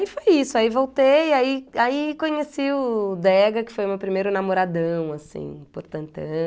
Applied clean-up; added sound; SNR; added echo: none; none; none; none.